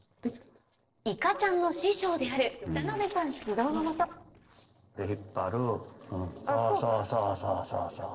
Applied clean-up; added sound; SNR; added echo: neural separator model SepFormer DNS4.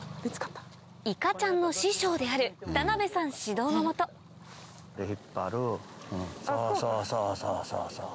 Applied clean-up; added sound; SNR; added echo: none; none; none; none.